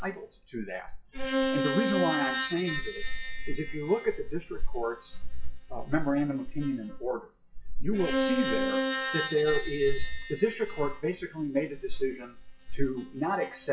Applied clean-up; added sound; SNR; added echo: classical method WPE with log-MMSE.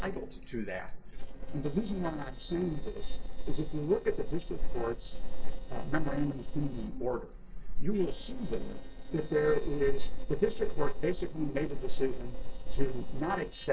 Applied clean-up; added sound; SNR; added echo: neural separator model SepFormer DNS4.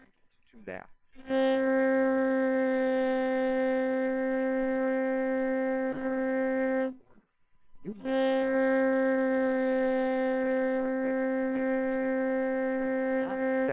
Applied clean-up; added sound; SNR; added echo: neural separator model SepFormer WHAMR!.